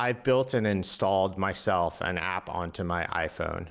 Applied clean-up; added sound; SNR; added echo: none; none; none; none.